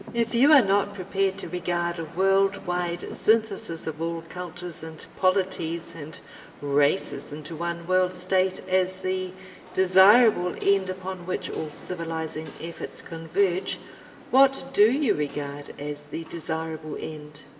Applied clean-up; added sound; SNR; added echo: none; Rain; 20 dB; reverberation time 2.3 s.